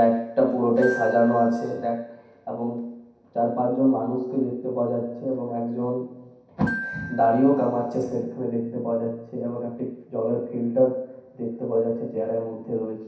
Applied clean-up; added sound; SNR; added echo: none; Glockenspiel; 15 dB; reverberation time 0.6 s.